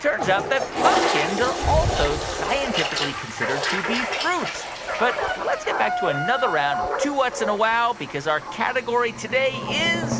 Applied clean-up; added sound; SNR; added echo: none; Toilet flush; 3 dB; none.